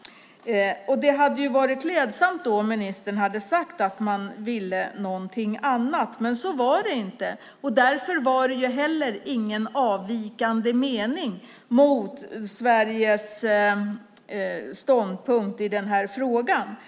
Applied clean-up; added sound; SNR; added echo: none; none; none; none.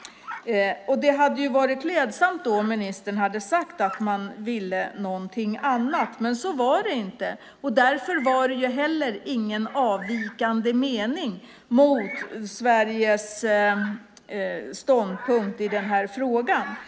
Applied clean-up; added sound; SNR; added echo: none; Bird vocalization, bird call, bird song; 19 dB; none.